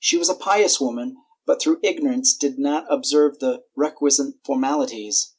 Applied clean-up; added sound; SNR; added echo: none; none; none; none.